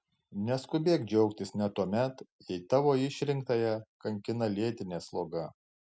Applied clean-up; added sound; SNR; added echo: none; none; none; none.